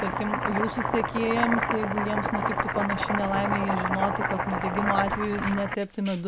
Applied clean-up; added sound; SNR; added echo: none; Domestic sounds, home sounds; 0 dB; none.